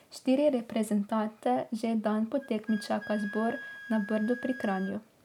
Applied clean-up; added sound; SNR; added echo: none; Wind instrument, woodwind instrument; 17 dB; none.